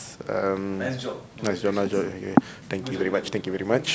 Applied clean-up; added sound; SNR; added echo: none; none; none; none.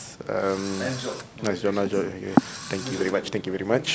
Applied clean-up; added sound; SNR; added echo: none; Engine / Drill; 16 dB; none.